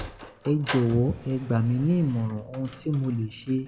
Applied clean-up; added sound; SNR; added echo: none; Sliding door; 15 dB; reverberation time 0.8 s.